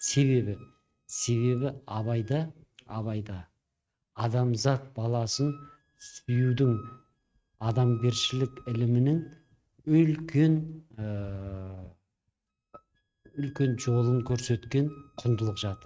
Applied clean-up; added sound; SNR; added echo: neural mask model RNNoise.